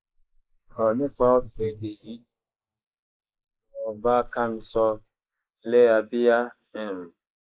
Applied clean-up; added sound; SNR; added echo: neural mask model Resemble Enhance denoiser.